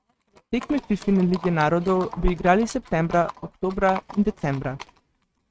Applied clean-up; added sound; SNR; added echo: neural mask model RNNoise.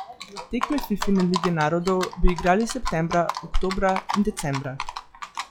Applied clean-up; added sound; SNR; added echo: classical method log-MMSE.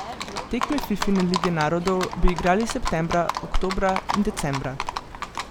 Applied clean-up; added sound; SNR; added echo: none; Livestock, farm animals, working animals; 7 dB; none.